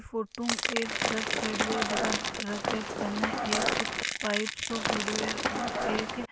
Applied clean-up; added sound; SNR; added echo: none; Crackle / Crushing + Run; -4 dB; none.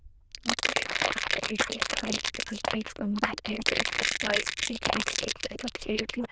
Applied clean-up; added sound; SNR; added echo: neural diffusion model UNIVERSE++.